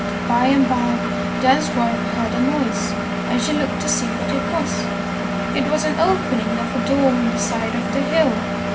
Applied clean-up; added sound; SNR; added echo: none; Engine; 1 dB; reverberation time 2.3 s.